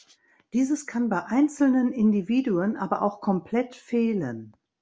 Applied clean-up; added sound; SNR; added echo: none; none; none; none.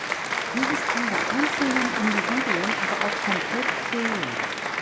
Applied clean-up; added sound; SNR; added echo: none; Applause; -4 dB; none.